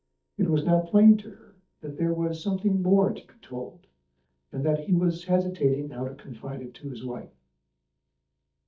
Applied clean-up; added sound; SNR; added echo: neural mask model DeepFilterNet 3.